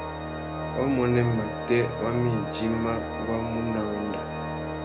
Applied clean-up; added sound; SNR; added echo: none; Organ; 4 dB; none.